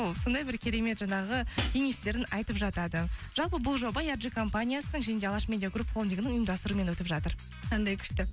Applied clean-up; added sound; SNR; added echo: none; Hi-hat; -2 dB; none.